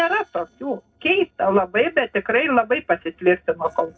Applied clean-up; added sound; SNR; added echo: neural separator model SepFormer DNS4.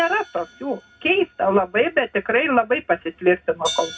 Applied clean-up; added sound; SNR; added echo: none; Hi-hat; 18 dB; reverberation time 0.2 s.